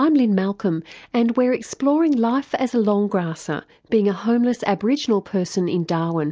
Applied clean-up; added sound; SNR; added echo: none; none; none; none.